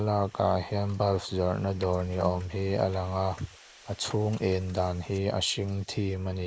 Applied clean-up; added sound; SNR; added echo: neural mask model Resemble Enhance denoiser.